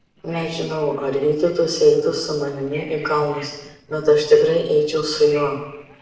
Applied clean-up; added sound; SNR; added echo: neural separator model SepFormer DNS4.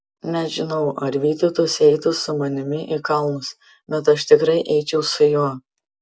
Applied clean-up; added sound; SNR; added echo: none; none; none; none.